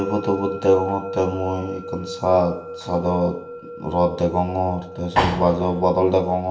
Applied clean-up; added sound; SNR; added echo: none; Musical instrument; 13 dB; reverberation time 0.9 s.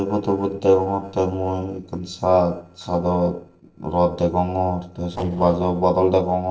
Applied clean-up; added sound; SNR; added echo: neural separator model SepFormer DNS4.